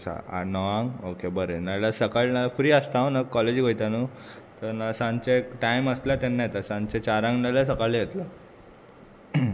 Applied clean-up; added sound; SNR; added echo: none; none; none; none.